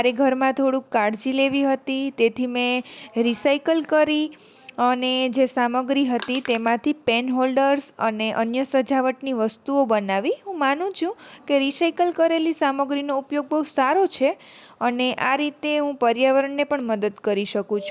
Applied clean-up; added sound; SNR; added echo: none; Crushing; 14 dB; none.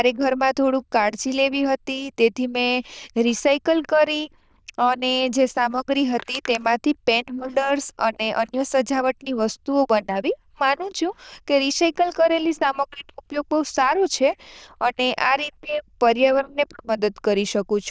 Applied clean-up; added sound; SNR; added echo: neural diffusion model UNIVERSE++.